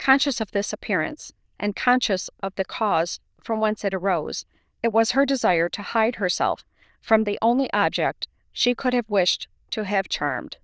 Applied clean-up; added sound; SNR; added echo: neural diffusion model UNIVERSE++.